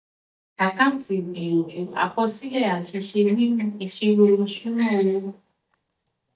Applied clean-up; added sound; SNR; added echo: neural mask model DeepFilterNet 3.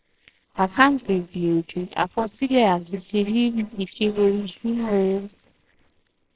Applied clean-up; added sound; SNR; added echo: neural separator model SepFormer WHAMR!.